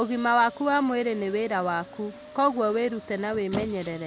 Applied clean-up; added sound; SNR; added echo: none; Squeak; 16 dB; none.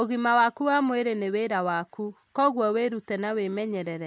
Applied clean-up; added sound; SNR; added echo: none; none; none; none.